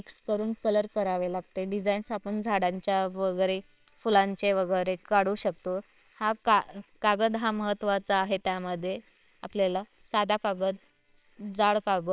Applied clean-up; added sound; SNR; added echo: neural separator model SepFormer WHAMR!.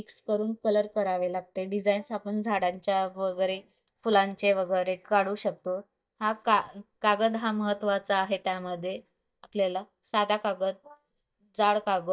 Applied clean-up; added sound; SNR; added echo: neural mask model DeepFilterNet 3.